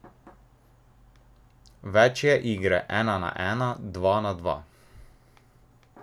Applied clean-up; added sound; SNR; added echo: none; none; none; none.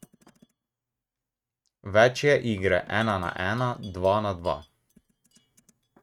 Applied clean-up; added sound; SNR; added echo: neural mask model RNNoise.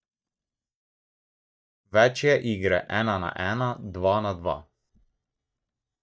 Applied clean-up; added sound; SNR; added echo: neural mask model DeepFilterNet 3.